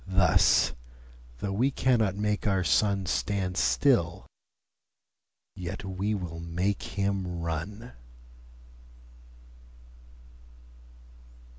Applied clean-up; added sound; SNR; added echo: none; none; none; none.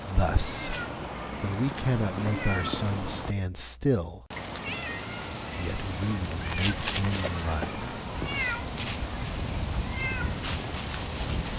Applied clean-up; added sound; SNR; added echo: none; Meow; 2 dB; none.